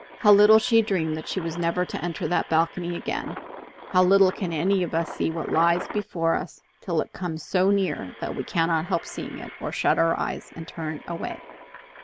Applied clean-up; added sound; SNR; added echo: none; Engine; 17 dB; none.